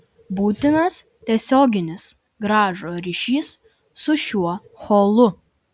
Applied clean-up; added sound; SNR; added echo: none; none; none; none.